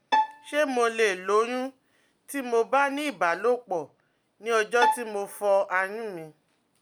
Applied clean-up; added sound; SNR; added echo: none; Bowed string instrument; 5 dB; none.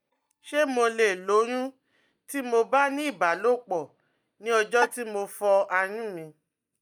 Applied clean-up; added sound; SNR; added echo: neural mask model DeepFilterNet 3.